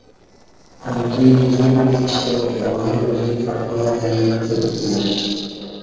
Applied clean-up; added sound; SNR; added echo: neural separator model SepFormer DNS4.